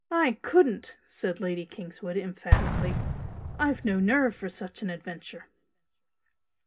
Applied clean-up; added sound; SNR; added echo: none; Explosion; 3 dB; reverberation time 0.3 s.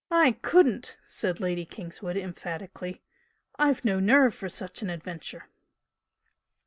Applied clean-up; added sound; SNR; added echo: none; none; none; none.